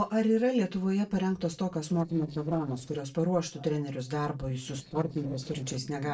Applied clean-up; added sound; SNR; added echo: neural separator model SepFormer DNS4.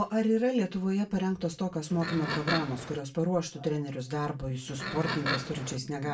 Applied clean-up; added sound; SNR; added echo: none; Livestock, farm animals, working animals; 4 dB; reverberation time 0.2 s.